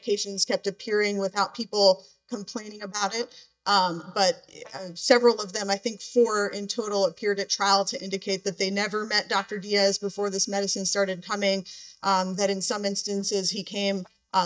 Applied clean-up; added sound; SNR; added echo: neural mask model DeepFilterNet 3.